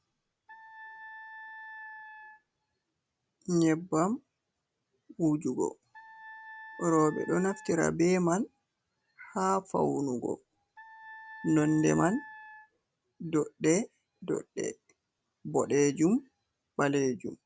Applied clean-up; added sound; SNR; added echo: none; Wind instrument, woodwind instrument; 17 dB; none.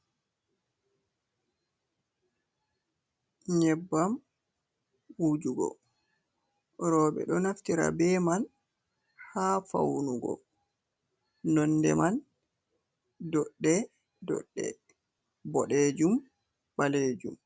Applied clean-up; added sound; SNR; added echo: none; none; none; none.